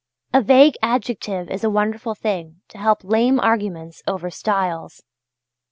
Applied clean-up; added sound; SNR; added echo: none; none; none; none.